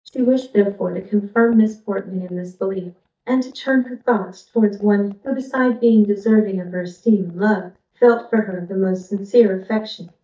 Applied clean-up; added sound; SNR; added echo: neural mask model DeepFilterNet 3.